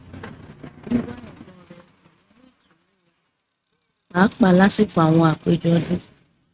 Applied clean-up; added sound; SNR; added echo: neural mask model RNNoise.